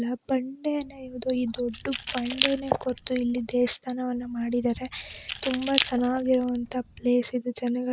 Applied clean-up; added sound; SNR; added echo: none; Keys jangling; 8 dB; none.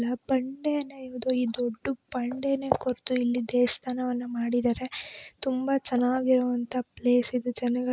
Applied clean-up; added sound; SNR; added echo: none; none; none; none.